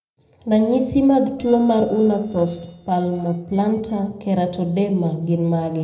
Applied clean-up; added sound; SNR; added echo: neural separator model SepFormer DNS4.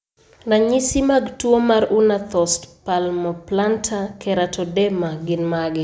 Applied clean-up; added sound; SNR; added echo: none; none; none; none.